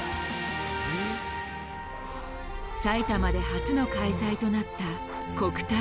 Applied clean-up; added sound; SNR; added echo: none; Writing; 19 dB; none.